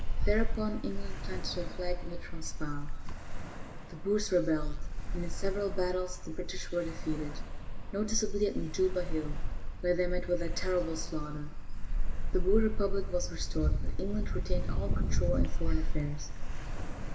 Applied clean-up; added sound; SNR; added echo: none; Ocean; -4 dB; reverberation time 1.4 s.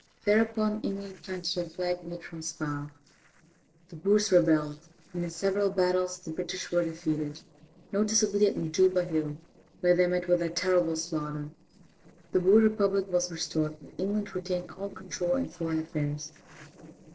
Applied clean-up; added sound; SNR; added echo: neural separator model SepFormer DNS4.